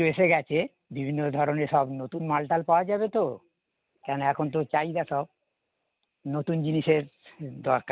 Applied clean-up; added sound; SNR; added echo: none; none; none; none.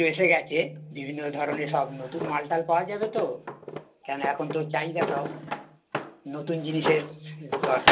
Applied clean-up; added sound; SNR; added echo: none; Drawer open or close; 4 dB; reverberation time 0.2 s.